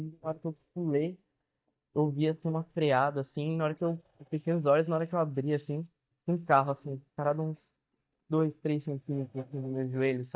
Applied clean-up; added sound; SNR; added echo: neural mask model DeepFilterNet 3.